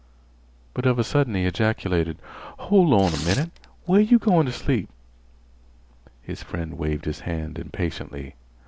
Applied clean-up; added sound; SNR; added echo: none; Tearing; 15 dB; none.